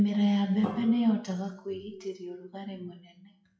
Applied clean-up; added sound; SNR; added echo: classical method WPE with log-MMSE.